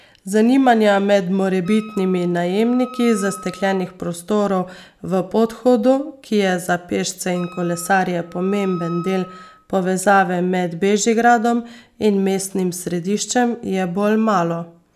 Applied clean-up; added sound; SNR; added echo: none; Wind instrument, woodwind instrument; 20 dB; none.